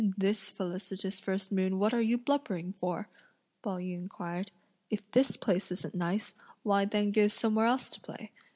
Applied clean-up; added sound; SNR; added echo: none; none; none; none.